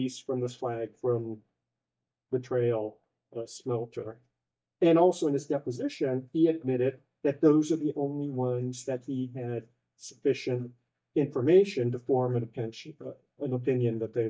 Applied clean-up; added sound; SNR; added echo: neural mask model DeepFilterNet 3.